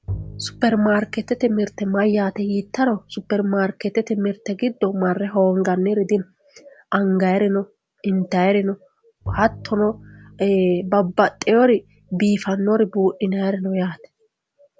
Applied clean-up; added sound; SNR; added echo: none; Bowed string instrument; 17 dB; none.